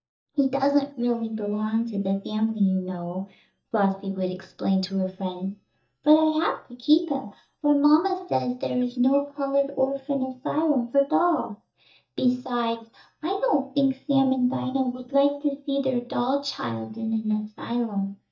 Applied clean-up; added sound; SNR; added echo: neural mask model DeepFilterNet 3.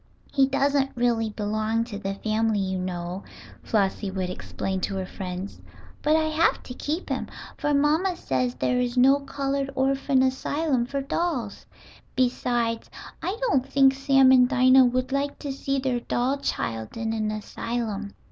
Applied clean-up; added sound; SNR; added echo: none; none; none; none.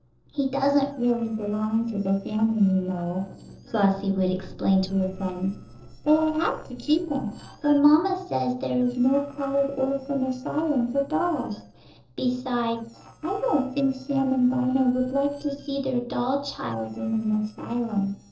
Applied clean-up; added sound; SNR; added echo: neural separator model SepFormer DNS4.